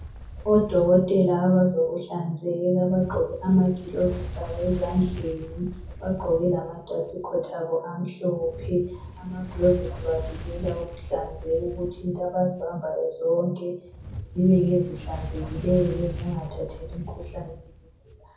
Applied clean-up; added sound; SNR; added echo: none; Fire; 13 dB; reverberation time 0.6 s.